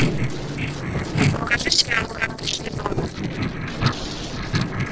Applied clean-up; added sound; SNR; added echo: neural separator model SepFormer DNS4.